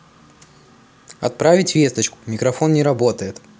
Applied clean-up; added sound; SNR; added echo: none; none; none; none.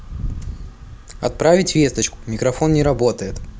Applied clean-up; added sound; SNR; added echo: none; Wind; 11 dB; none.